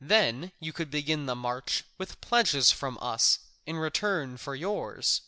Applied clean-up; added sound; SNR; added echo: none; none; none; none.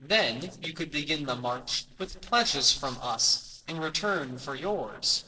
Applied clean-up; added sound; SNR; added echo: neural separator model SepFormer DNS4.